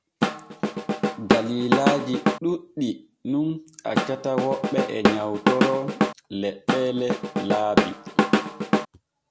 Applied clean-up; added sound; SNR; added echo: none; Drum / Drum kit; -4 dB; none.